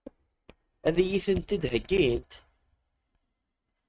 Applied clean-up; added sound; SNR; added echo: neural mask model RNNoise.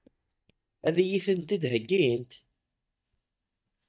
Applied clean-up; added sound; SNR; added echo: neural mask model DeepFilterNet 3.